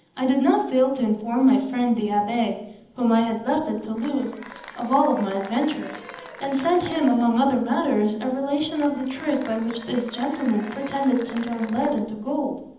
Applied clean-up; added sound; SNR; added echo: none; Applause / Cheering; 18 dB; reverberation time 0.8 s.